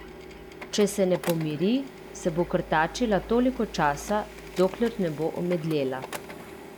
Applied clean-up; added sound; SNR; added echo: none; Printer; 14 dB; none.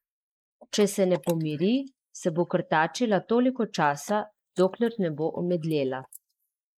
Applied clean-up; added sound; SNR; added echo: neural mask model Resemble Enhance denoiser.